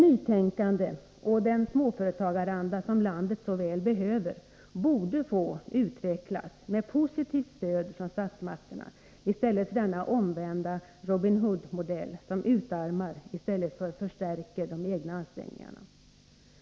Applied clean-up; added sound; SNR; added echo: none; none; none; none.